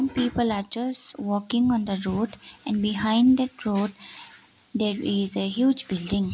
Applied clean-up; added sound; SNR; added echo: none; none; none; none.